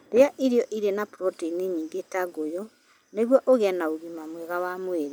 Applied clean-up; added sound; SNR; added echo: none; none; none; none.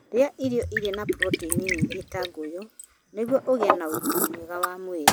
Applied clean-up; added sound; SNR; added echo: none; Liquid; -1 dB; none.